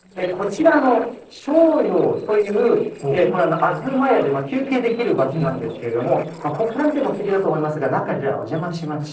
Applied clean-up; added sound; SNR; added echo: neural separator model SepFormer DNS4.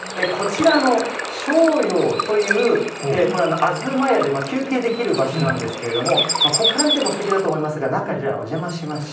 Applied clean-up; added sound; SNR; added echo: none; Water / Bird; 6 dB; reverberation time 0.6 s.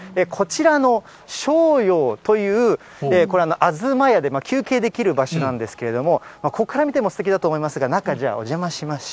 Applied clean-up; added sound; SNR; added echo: none; none; none; none.